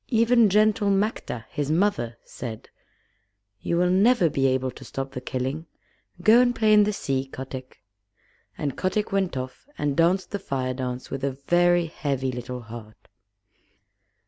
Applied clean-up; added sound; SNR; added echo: none; none; none; none.